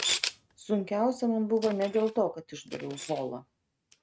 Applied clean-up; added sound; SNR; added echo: neural mask model RNNoise.